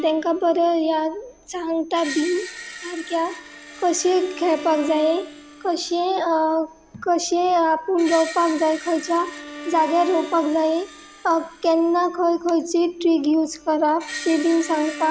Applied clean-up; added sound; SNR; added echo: none; Bowed string instrument + Screech; 16 dB; none.